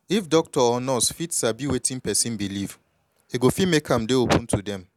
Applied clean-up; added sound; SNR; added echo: none; none; none; none.